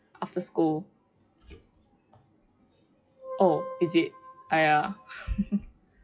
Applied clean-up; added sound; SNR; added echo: classical method WPE with log-MMSE.